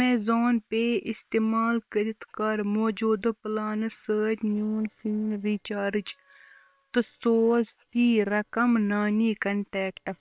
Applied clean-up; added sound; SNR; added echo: neural separator model SepFormer WHAM!.